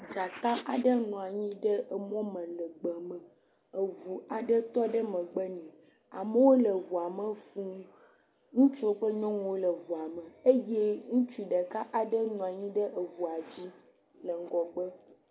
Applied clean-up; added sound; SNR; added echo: none; none; none; none.